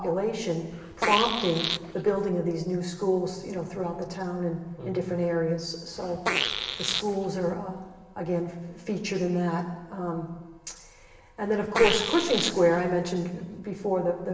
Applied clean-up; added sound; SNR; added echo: none; Fart; 3 dB; reverberation time 1.2 s.